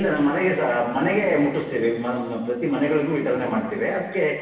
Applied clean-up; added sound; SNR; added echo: none; none; none; reverberation time 1.2 s.